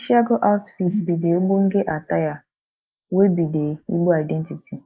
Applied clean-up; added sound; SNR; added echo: neural mask model Resemble Enhance denoiser.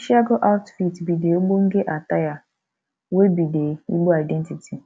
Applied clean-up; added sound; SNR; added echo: none; none; none; none.